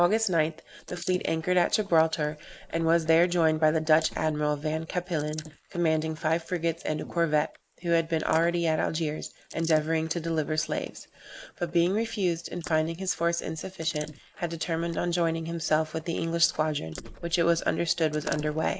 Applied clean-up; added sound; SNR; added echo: neural mask model Resemble Enhance denoiser.